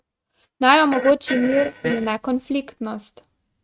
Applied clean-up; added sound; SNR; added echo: neural mask model RNNoise.